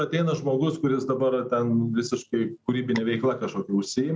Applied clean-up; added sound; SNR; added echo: none; none; none; none.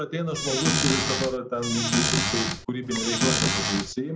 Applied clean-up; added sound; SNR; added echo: none; Squeak / Cupboard open or close; -3 dB; none.